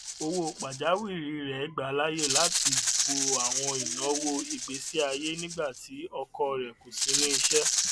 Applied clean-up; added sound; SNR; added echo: none; Rattle (instrument); -1 dB; none.